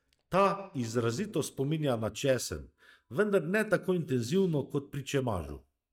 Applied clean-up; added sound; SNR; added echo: neural mask model DeepFilterNet 3.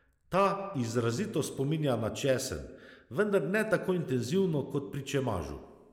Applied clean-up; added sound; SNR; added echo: neural mask model Resemble Enhance denoiser.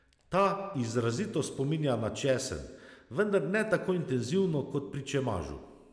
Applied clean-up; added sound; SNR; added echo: none; none; none; none.